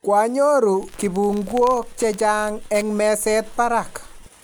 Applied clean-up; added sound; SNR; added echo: none; Crackle; 17 dB; none.